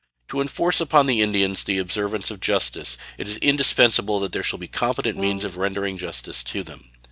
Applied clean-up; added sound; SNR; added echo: neural mask model DeepFilterNet 3.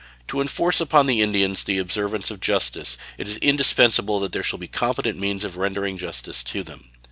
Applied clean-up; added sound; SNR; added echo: none; none; none; none.